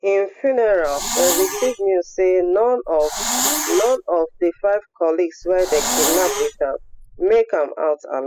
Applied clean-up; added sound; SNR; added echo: classical method spectral subtraction.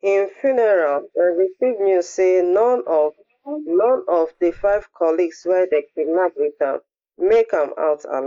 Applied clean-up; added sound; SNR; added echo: neural mask model Resemble Enhance denoiser.